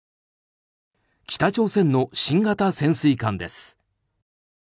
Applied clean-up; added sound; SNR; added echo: none; none; none; none.